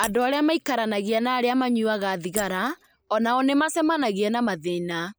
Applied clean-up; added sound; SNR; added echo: neural mask model Resemble Enhance denoiser.